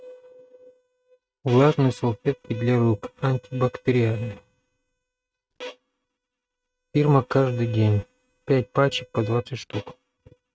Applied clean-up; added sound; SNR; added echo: neural mask model RNNoise.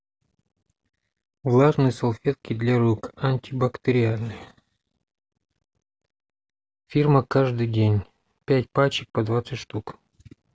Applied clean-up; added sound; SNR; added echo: none; none; none; none.